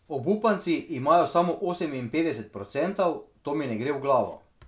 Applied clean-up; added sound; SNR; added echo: none; none; none; none.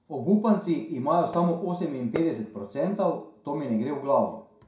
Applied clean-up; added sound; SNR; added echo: none; Fireworks; 18 dB; reverberation time 0.4 s.